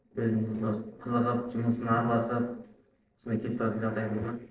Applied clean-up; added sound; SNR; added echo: neural separator model SepFormer DNS4.